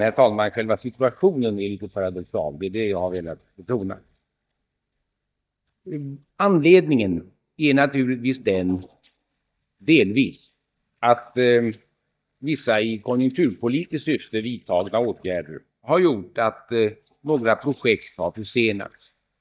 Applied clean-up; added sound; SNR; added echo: neural mask model DeepFilterNet 3.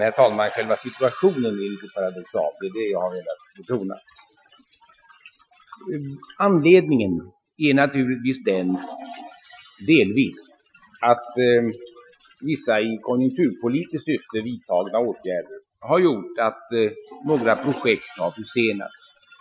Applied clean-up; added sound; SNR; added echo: classical method Wiener filter.